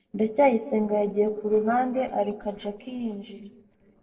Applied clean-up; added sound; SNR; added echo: neural separator model SepFormer DNS4.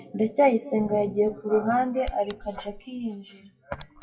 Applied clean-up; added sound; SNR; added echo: classical method WPE with log-MMSE.